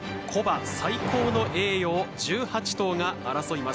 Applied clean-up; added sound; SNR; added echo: none; none; none; none.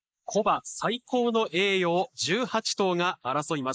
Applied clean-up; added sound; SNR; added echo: neural mask model Resemble Enhance denoiser.